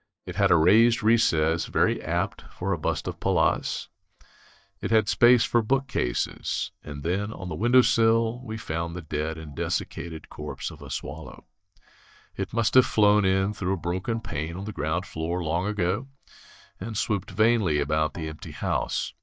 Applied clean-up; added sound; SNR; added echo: neural mask model DeepFilterNet 3.